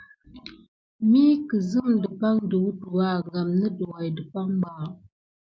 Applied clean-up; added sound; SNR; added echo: none; none; none; none.